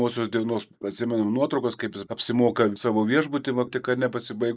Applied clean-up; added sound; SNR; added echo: neural mask model Resemble Enhance denoiser.